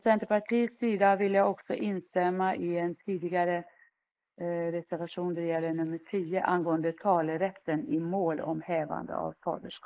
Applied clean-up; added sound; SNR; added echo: neural mask model Resemble Enhance denoiser.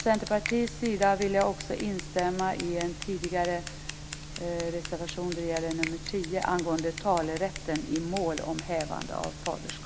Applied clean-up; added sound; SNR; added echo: none; Scissors + Finger snapping; 13 dB; none.